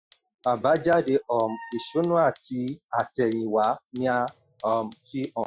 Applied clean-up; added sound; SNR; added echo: classical method Wiener filter.